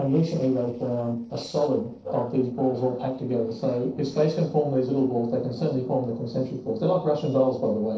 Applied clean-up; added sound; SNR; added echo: neural separator model SepFormer DNS4.